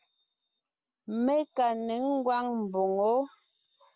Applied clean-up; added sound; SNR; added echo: none; none; none; none.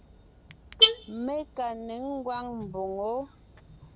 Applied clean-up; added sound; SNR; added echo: none; Alarm / Car; -3 dB; none.